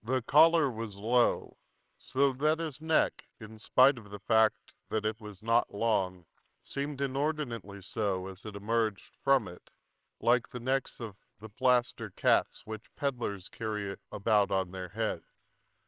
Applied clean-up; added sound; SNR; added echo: neural separator model SepFormer WHAMR!.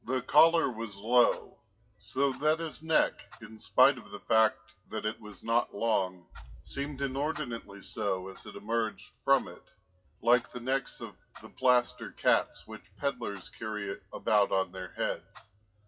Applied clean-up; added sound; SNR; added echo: classical method WPE with log-MMSE.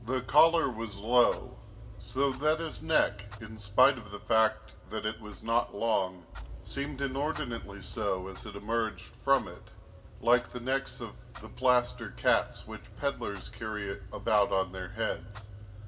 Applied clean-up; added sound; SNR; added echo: none; Clock; 14 dB; reverberation time 1.4 s.